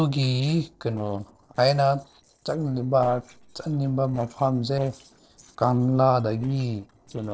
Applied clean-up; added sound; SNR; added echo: neural separator model SepFormer DNS4.